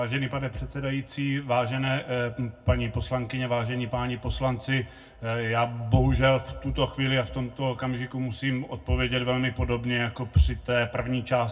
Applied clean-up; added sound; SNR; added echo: none; none; none; reverberation time 0.4 s.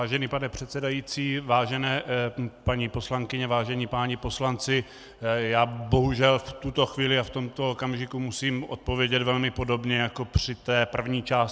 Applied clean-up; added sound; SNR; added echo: none; none; none; none.